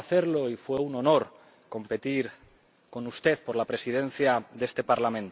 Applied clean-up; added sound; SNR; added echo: none; none; none; none.